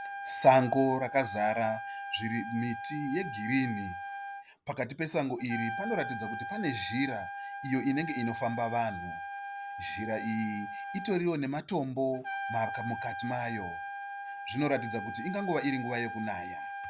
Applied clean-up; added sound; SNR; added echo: none; Trumpet; 8 dB; none.